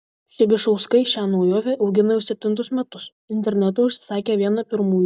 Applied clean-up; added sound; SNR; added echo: none; none; none; none.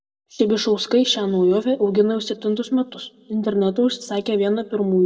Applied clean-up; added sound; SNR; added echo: none; none; none; reverberation time 0.3 s.